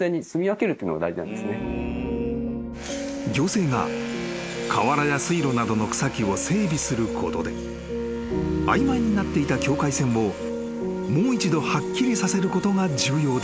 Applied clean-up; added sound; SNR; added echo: none; none; none; none.